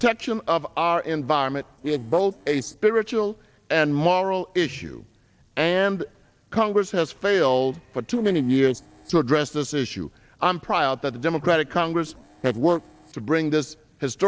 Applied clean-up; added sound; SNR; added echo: neural separator model SepFormer DNS4.